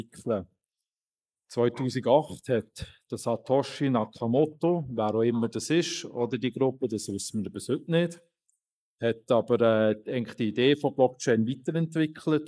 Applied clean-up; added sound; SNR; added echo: neural mask model Resemble Enhance denoiser.